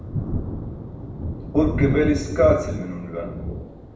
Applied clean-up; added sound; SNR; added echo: none; Thunder; 3 dB; reverberation time 0.8 s.